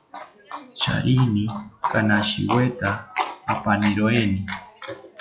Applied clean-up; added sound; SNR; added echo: classical method log-MMSE.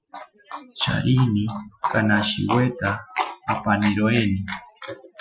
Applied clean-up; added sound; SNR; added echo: classical method Wiener filter.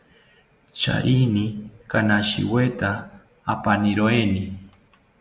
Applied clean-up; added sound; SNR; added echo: none; none; none; none.